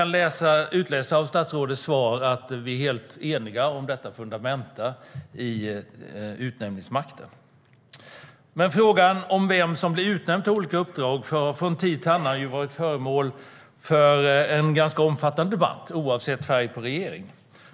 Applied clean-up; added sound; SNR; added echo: none; none; none; none.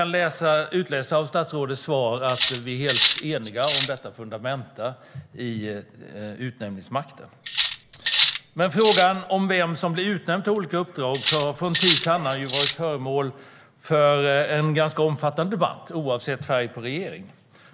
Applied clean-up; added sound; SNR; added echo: none; Cutlery, silverware; 2 dB; none.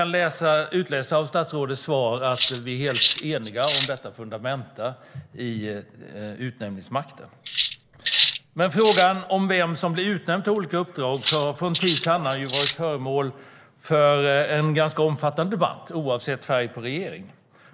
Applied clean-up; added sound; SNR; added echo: neural mask model Resemble Enhance denoiser.